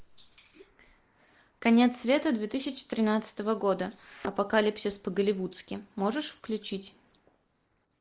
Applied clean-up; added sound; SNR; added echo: neural mask model Resemble Enhance denoiser.